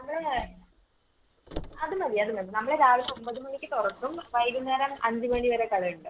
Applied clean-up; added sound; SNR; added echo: none; Car; 17 dB; none.